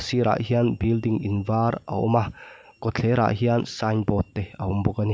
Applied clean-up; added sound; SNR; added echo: none; none; none; none.